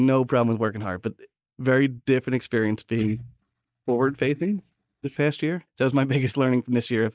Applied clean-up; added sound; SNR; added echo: neural mask model DeepFilterNet 3.